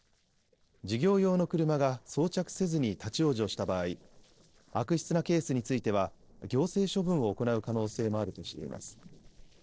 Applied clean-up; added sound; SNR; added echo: neural separator model SepFormer DNS4.